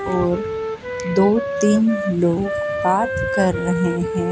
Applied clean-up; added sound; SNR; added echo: none; Wind instrument, woodwind instrument; 5 dB; none.